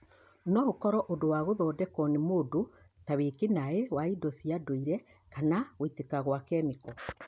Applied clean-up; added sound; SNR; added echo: none; none; none; none.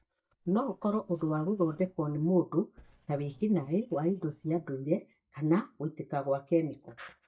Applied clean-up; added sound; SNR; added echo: neural mask model DeepFilterNet 3.